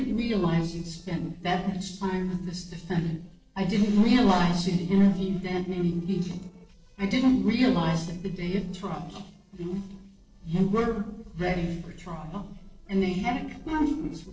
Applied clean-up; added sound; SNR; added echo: neural separator model SepFormer DNS4.